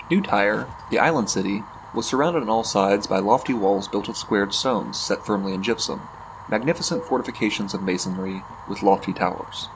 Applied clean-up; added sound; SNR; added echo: none; Cowbell + Fire; 15 dB; none.